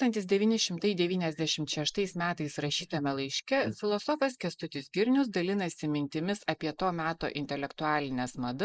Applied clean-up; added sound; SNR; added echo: neural mask model Resemble Enhance denoiser.